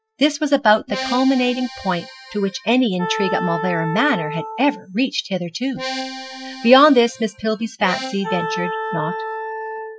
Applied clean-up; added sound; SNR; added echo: classical method Wiener filter.